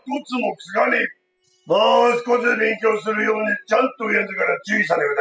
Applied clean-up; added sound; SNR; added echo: classical method spectral subtraction.